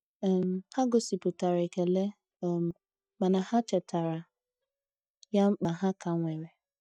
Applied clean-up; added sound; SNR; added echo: neural mask model DeepFilterNet 3.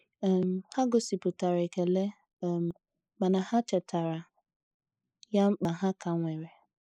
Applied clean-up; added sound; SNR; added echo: neural mask model Resemble Enhance denoiser.